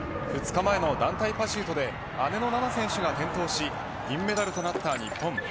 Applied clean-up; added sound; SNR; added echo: none; Shatter + Waves, surf; 10 dB; none.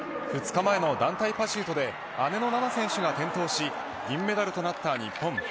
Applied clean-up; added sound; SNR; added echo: none; none; none; none.